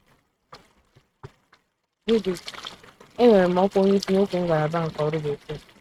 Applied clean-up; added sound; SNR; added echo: neural mask model RNNoise.